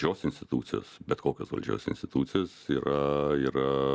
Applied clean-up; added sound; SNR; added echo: none; none; none; none.